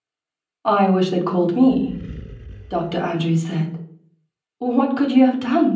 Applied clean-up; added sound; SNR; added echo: none; Animal; 18 dB; reverberation time 0.6 s.